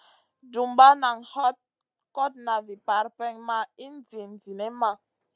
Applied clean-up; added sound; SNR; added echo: none; none; none; none.